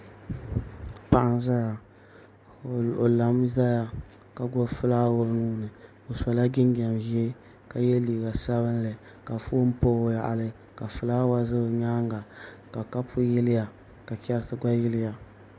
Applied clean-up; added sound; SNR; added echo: none; none; none; none.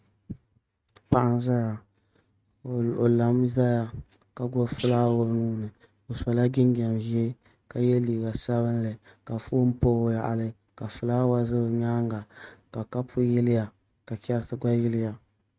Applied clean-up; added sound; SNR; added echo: neural mask model RNNoise.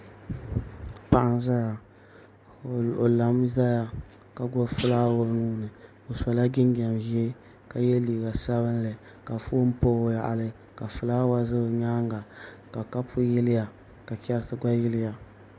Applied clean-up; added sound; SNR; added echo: none; Thump, thud; 12 dB; none.